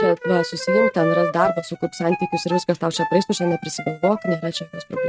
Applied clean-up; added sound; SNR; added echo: neural mask model RNNoise.